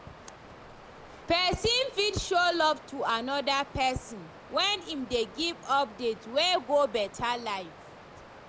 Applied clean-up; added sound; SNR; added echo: none; Water; 19 dB; none.